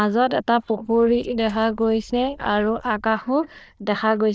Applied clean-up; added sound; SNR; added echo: neural diffusion model UNIVERSE++.